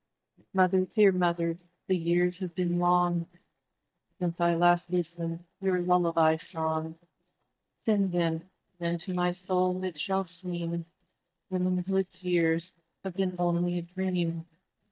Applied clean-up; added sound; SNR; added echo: neural mask model DeepFilterNet 3.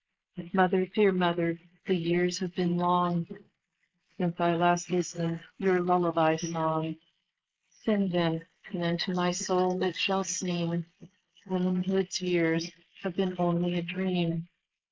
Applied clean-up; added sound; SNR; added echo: neural mask model Resemble Enhance denoiser.